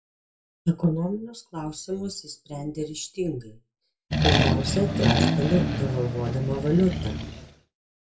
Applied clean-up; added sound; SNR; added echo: none; Accelerating, revving, vroom; -3 dB; reverberation time 0.2 s.